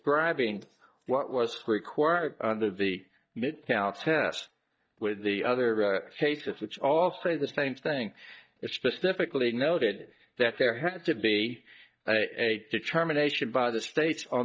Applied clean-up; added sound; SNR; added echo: neural mask model DeepFilterNet 3.